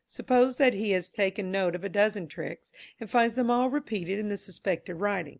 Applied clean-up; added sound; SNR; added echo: neural mask model Resemble Enhance denoiser.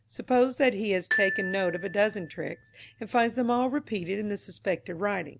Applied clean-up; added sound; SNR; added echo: none; Glockenspiel; 7 dB; none.